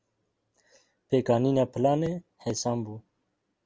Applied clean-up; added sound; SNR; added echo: none; none; none; none.